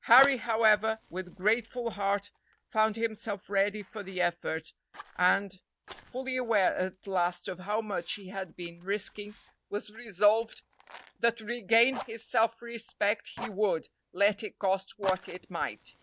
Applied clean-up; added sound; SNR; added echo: none; Fire; 18 dB; none.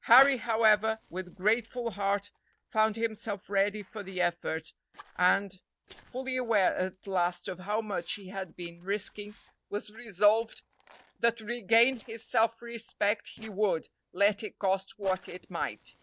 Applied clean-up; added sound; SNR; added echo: neural separator model SepFormer DNS4.